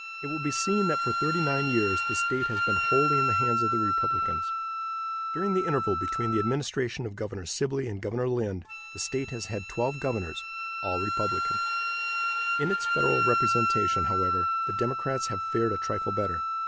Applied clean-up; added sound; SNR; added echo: none; Wind instrument, woodwind instrument; -1 dB; none.